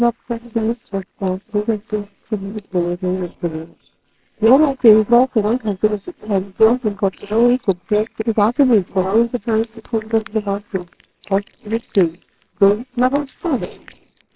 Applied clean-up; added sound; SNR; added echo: neural separator model SepFormer WHAMR!.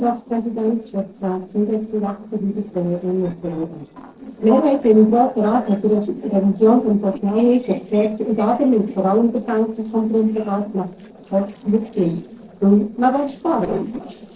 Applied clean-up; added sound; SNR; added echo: neural separator model SepFormer DNS4.